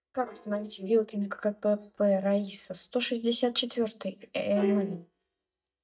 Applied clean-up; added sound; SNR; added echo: neural mask model DeepFilterNet 3.